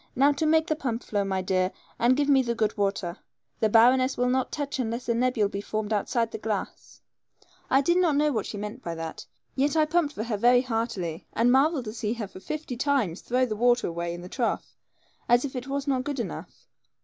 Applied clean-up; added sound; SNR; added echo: none; none; none; none.